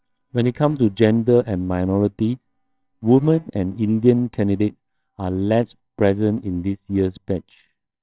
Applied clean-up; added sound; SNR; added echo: neural separator model SepFormer WHAMR!.